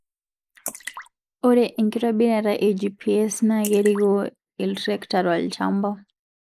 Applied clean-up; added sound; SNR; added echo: neural mask model Resemble Enhance denoiser.